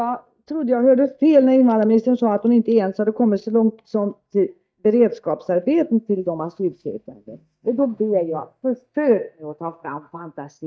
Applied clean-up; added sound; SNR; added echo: neural mask model DeepFilterNet 3.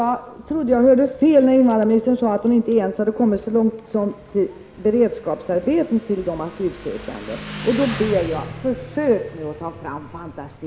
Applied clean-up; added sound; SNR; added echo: none; Motorcycle; 17 dB; none.